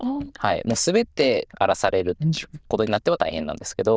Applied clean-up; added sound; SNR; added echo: neural diffusion model UNIVERSE++.